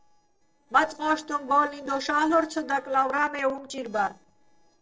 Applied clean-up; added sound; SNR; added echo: neural separator model SepFormer DNS4.